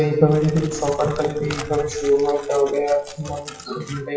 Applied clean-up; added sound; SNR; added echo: classical method WPE with log-MMSE.